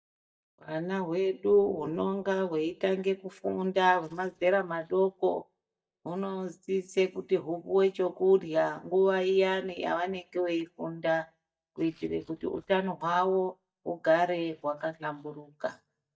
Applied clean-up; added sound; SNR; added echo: neural mask model DeepFilterNet 3.